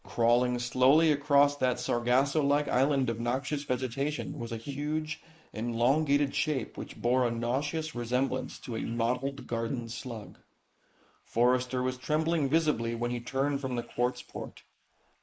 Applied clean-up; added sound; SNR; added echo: neural mask model Resemble Enhance denoiser.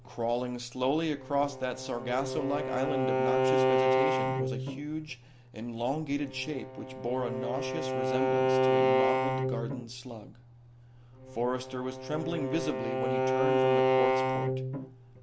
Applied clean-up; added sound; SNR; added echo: none; Bowed string instrument; -4 dB; none.